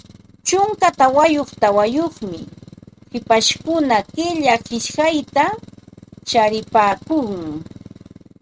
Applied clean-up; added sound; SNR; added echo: neural mask model RNNoise.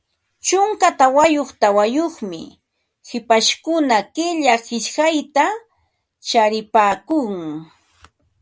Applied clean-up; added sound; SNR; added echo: none; none; none; none.